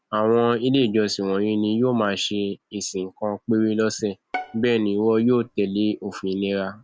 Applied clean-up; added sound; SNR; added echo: none; Bowed string instrument; 15 dB; none.